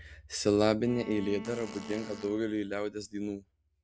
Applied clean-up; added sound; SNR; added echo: none; Bowed string instrument + Fart; 14 dB; none.